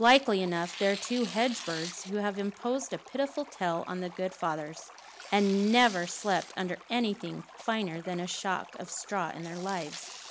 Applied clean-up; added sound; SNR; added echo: none; Tearing + Stream; 16 dB; none.